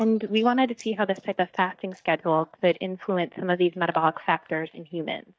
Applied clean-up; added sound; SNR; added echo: neural mask model DeepFilterNet 3.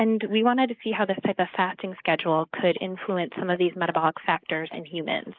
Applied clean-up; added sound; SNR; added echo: neural mask model Resemble Enhance denoiser.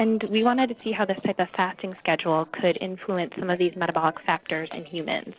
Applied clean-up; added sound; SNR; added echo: neural separator model SepFormer DNS4.